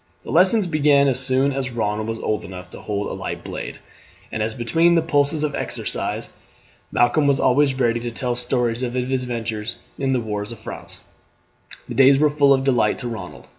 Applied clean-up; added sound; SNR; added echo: none; none; none; none.